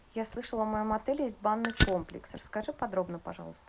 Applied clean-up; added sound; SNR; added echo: none; Fire; 2 dB; none.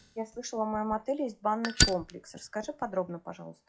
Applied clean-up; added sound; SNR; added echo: classical method log-MMSE.